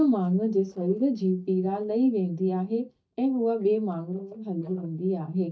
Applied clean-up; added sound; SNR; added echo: neural mask model DeepFilterNet 3.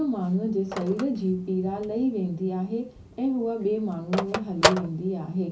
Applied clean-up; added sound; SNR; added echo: none; Telephone; 5 dB; reverberation time 0.5 s.